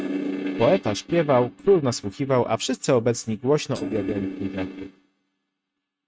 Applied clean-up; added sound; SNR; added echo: neural mask model RNNoise.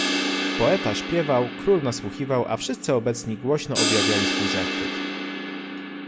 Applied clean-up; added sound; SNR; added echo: none; Crash cymbal; 2 dB; none.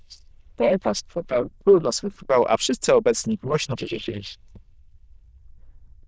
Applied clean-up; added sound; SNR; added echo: neural diffusion model UNIVERSE++.